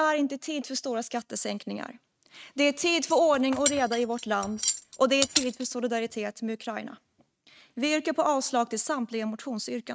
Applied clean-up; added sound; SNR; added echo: neural mask model RNNoise.